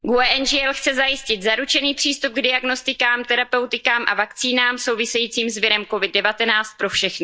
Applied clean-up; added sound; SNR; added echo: neural mask model DeepFilterNet 3.